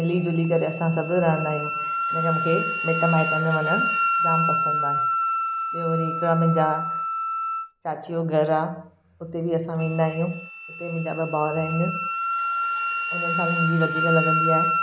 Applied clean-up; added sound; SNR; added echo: none; Wind instrument, woodwind instrument; 1 dB; none.